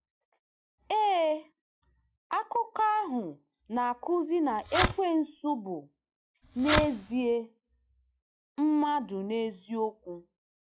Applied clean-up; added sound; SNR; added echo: classical method log-MMSE.